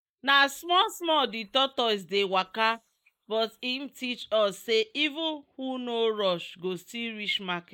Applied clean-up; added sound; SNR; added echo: neural mask model Resemble Enhance denoiser.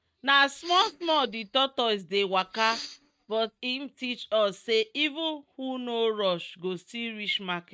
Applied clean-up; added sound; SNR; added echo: neural mask model RNNoise.